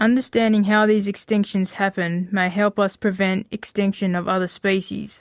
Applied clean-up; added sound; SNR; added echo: none; none; none; none.